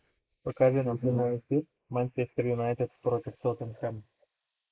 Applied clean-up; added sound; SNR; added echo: neural mask model Resemble Enhance denoiser.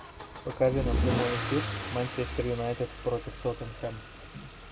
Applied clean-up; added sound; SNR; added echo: none; Engine starting / Accelerating, revving, vroom / Car; 2 dB; none.